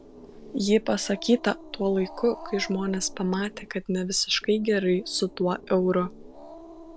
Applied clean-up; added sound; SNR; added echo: none; Growling; 17 dB; none.